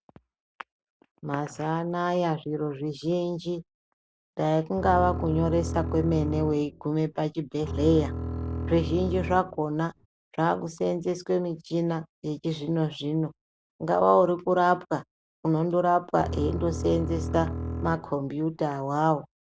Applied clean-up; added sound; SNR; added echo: none; Bowed string instrument; 6 dB; none.